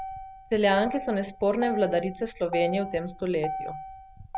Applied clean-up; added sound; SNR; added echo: none; Motor vehicle (road); 9 dB; none.